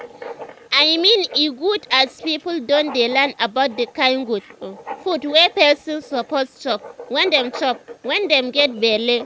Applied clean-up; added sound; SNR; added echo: none; Writing; 17 dB; none.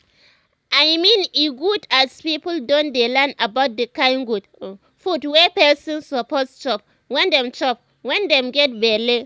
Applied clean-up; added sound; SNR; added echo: none; none; none; none.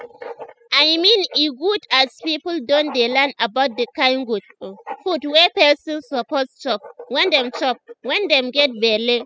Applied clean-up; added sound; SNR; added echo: classical method spectral subtraction.